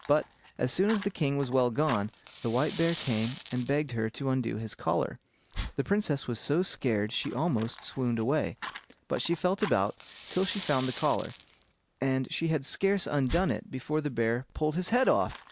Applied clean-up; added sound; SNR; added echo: none; Fire; 15 dB; none.